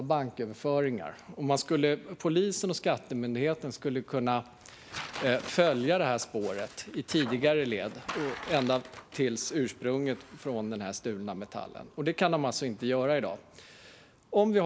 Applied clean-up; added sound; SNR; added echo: none; Tearing; 18 dB; none.